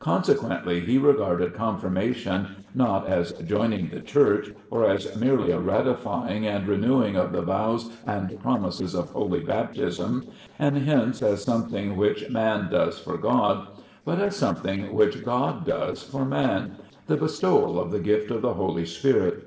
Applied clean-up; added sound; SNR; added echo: neural separator model SepFormer DNS4.